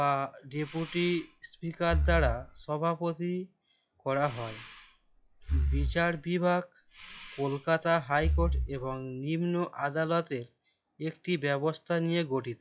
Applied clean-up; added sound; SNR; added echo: classical method log-MMSE.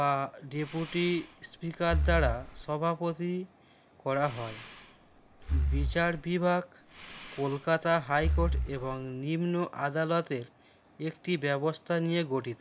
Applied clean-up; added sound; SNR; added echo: none; Breathing; 3 dB; none.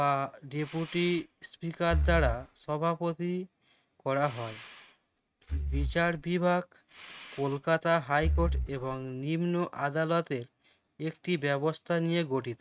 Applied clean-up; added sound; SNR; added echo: neural mask model RNNoise.